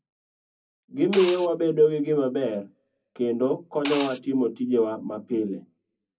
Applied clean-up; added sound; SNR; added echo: none; Liquid; 11 dB; reverberation time 0.3 s.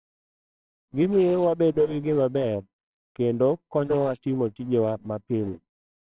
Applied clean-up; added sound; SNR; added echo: neural separator model SepFormer WHAMR!.